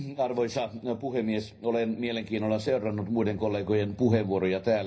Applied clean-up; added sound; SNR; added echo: none; none; none; reverberation time 0.5 s.